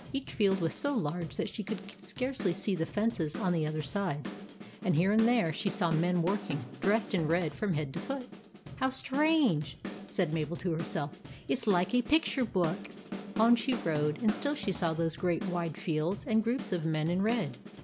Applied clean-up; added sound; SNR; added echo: none; Drum / Drum kit; 12 dB; none.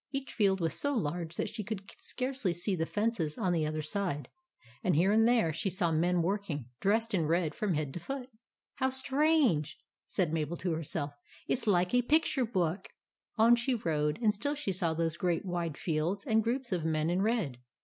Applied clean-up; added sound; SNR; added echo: none; none; none; none.